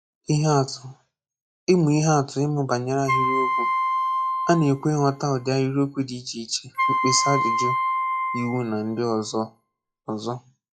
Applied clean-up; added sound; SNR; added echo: classical method log-MMSE.